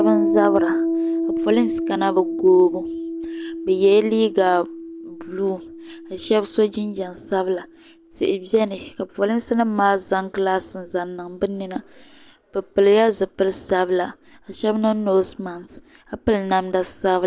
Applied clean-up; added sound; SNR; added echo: none; Piano; 7 dB; none.